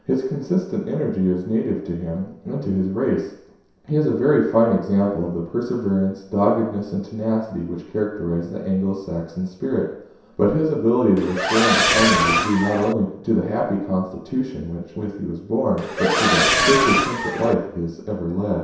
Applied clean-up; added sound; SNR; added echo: none; Accelerating, revving, vroom; -2 dB; reverberation time 0.7 s.